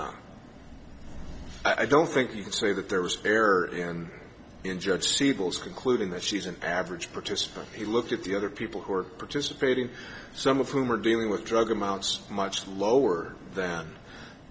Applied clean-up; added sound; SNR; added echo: none; none; none; none.